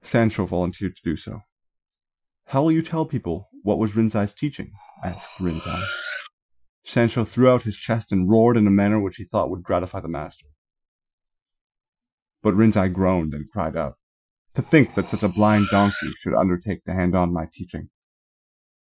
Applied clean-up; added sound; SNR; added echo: classical method Wiener filter.